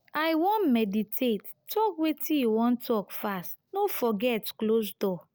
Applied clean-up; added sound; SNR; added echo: none; none; none; none.